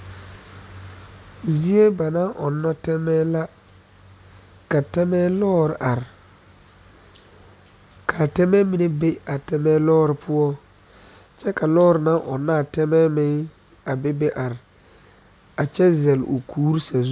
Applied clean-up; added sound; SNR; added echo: none; none; none; none.